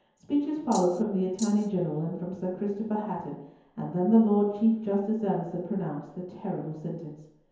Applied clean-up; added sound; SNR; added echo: none; Rattle (instrument); 14 dB; reverberation time 0.9 s.